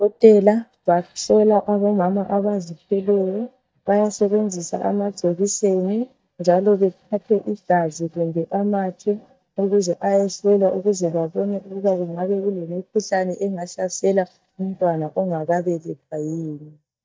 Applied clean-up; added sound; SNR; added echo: neural mask model DeepFilterNet 3.